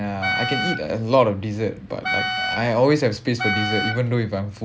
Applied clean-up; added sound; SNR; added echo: none; Wind instrument, woodwind instrument; 5 dB; none.